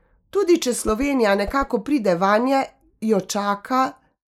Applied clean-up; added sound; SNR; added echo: neural mask model Resemble Enhance denoiser.